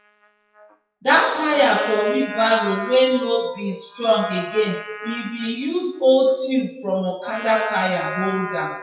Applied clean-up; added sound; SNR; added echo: classical method WPE with log-MMSE.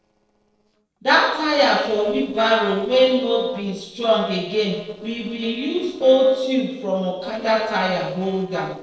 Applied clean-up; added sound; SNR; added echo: neural separator model SepFormer DNS4.